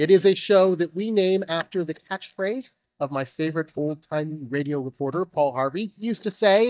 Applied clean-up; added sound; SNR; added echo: neural mask model DeepFilterNet 3.